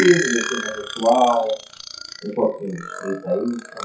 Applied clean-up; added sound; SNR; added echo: classical method WPE with log-MMSE.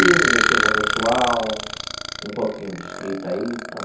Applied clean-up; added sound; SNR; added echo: none; Burping, eructation; -1 dB; reverberation time 0.5 s.